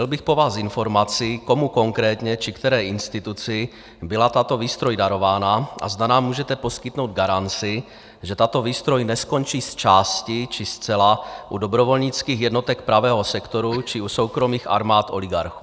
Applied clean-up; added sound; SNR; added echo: none; none; none; none.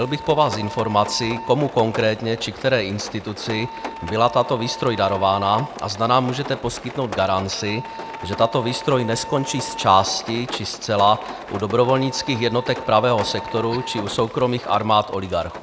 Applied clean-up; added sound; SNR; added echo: none; Rain + Wind instrument, woodwind instrument; 12 dB; none.